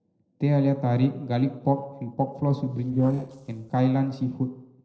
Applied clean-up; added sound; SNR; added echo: neural separator model SepFormer DNS4.